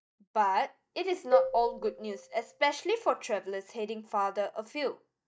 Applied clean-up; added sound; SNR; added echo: neural mask model DeepFilterNet 3.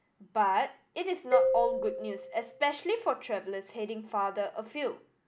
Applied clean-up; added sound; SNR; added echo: none; Marimba, xylophone; -1 dB; none.